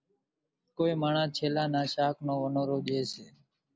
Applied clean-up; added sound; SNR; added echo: none; none; none; none.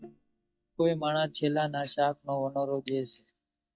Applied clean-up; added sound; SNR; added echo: neural mask model DeepFilterNet 3.